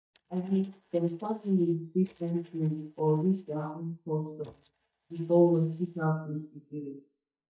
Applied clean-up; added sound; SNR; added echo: neural mask model DeepFilterNet 3.